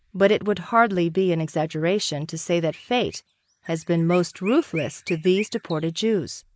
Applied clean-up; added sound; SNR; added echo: neural mask model Resemble Enhance denoiser.